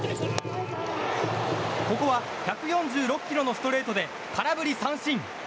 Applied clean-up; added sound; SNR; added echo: none; Wind instrument, woodwind instrument + Guitar; 18 dB; none.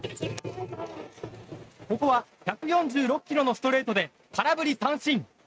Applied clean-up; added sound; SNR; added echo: neural mask model RNNoise.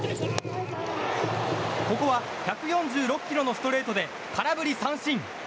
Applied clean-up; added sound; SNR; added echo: none; none; none; none.